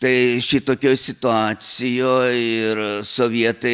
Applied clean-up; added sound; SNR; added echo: none; none; none; none.